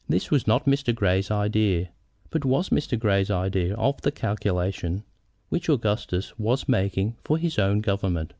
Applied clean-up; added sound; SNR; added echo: none; none; none; none.